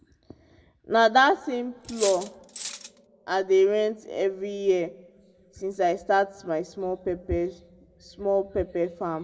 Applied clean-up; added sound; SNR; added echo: none; Cutlery, silverware; 11 dB; reverberation time 0.4 s.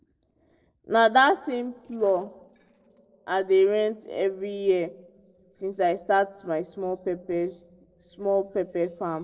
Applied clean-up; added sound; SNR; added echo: neural separator model SepFormer DNS4.